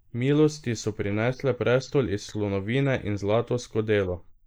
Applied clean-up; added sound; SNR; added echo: neural mask model Resemble Enhance denoiser.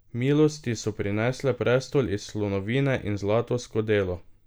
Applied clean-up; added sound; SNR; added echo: none; none; none; none.